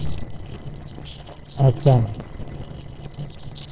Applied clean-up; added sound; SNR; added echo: neural separator model SepFormer DNS4.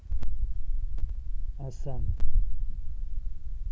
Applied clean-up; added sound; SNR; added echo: none; none; none; none.